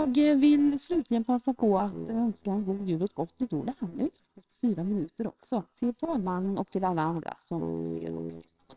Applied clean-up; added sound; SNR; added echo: neural separator model SepFormer WHAMR!.